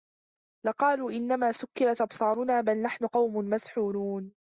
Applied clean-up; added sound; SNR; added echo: none; none; none; none.